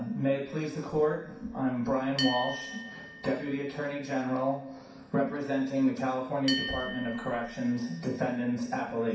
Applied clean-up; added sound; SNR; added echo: none; Bell; 12 dB; reverberation time 0.6 s.